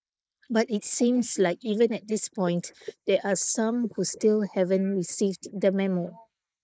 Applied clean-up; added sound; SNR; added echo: neural mask model Resemble Enhance denoiser.